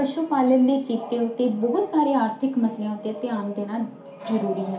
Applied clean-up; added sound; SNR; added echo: none; none; none; reverberation time 0.4 s.